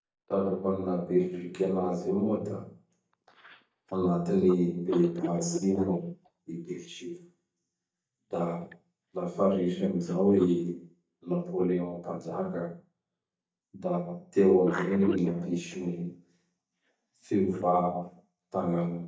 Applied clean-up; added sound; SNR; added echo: neural mask model DeepFilterNet 3.